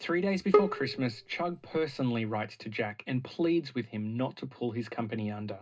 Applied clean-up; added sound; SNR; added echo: none; Bowed string instrument; -1 dB; reverberation time 0.2 s.